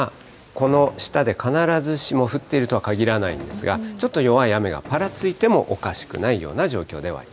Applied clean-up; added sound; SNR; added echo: none; Gunshot, gunfire; 17 dB; none.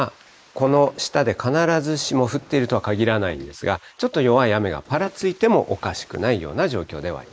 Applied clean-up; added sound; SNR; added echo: neural mask model Resemble Enhance denoiser.